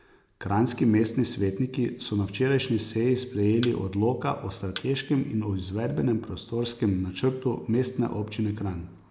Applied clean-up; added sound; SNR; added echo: none; Thump, thud; 18 dB; none.